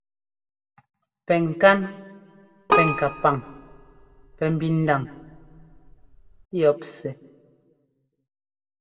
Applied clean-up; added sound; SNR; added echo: none; Keyboard (musical); 3 dB; reverberation time 0.8 s.